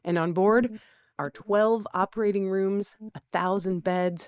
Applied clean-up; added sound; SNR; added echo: neural mask model Resemble Enhance denoiser.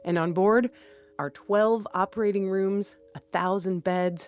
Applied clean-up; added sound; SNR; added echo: none; none; none; none.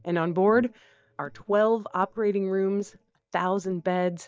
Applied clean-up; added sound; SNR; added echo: neural mask model DeepFilterNet 3.